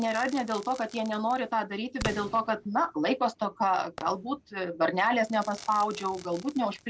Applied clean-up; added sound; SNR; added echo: none; Crackle / Fireworks; 16 dB; none.